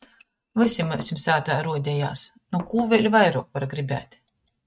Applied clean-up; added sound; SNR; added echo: neural mask model RNNoise.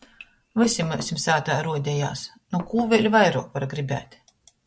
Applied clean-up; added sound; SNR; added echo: none; Knock; 18 dB; none.